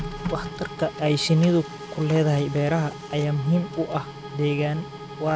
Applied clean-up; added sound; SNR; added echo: none; Printer + Bowed string instrument; 11 dB; none.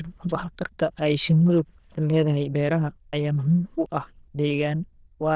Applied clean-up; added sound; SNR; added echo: neural diffusion model UNIVERSE++.